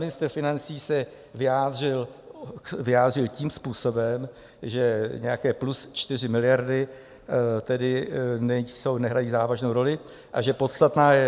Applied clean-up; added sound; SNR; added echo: none; none; none; none.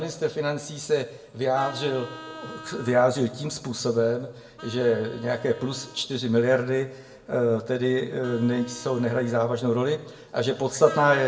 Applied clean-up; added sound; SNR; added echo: none; Vehicle horn, car horn, honking; 20 dB; reverberation time 0.5 s.